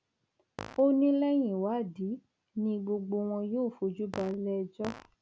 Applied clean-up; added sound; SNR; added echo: none; Fart; 12 dB; none.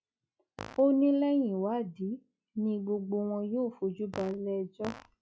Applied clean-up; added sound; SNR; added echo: classical method log-MMSE.